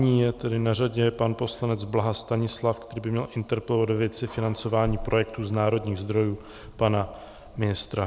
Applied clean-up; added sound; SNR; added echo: none; Wind; 19 dB; none.